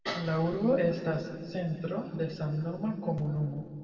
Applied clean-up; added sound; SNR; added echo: none; none; none; reverberation time 2.2 s.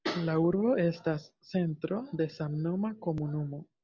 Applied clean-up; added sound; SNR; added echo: none; none; none; none.